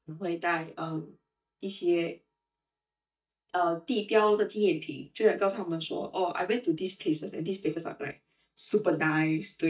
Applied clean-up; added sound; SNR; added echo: neural mask model DeepFilterNet 3.